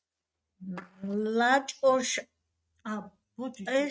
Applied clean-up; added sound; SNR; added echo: neural mask model RNNoise.